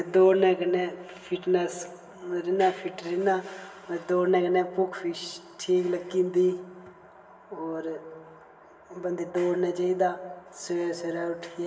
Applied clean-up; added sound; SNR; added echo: none; none; none; reverberation time 1.5 s.